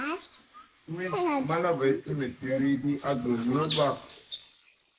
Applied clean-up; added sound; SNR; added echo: neural mask model Resemble Enhance denoiser.